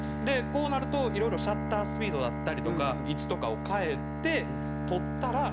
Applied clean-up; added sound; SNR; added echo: none; Bowed string instrument; 1 dB; none.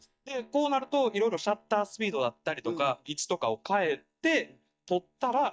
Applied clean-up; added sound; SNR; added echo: neural mask model DeepFilterNet 3.